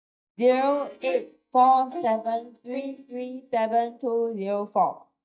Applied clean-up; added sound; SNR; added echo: neural mask model DeepFilterNet 3.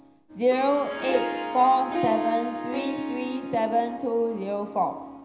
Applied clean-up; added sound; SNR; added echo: none; Harp; 6 dB; reverberation time 0.9 s.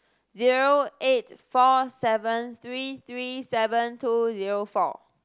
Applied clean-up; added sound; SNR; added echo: none; none; none; none.